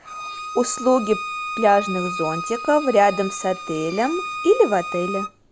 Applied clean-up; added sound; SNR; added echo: none; Bowed string instrument; 9 dB; none.